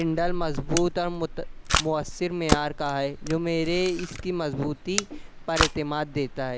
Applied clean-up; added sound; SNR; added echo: none; Camera; 3 dB; none.